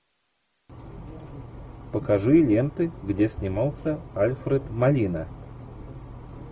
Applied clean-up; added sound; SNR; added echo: none; none; none; none.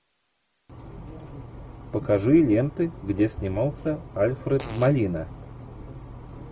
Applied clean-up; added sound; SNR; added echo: none; Fart; 19 dB; none.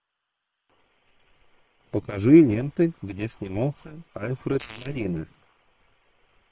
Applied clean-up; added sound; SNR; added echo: neural separator model SepFormer WHAM!.